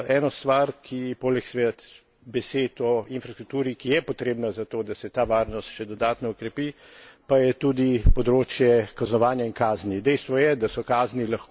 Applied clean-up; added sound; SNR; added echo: none; none; none; none.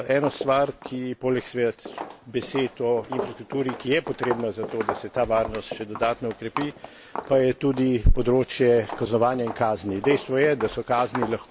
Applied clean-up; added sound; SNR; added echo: none; Walk, footsteps; 12 dB; none.